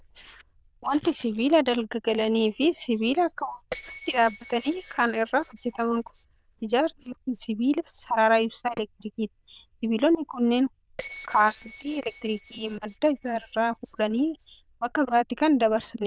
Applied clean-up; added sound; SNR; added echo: neural diffusion model UNIVERSE++.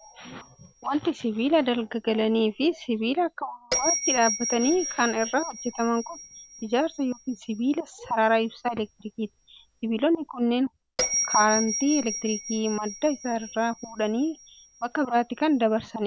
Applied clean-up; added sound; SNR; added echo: none; Bell; 9 dB; none.